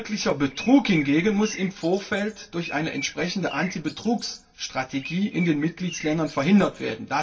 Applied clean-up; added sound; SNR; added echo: none; Bird; 16 dB; reverberation time 0.2 s.